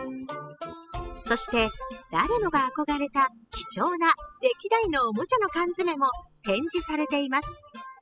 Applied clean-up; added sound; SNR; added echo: classical method spectral subtraction.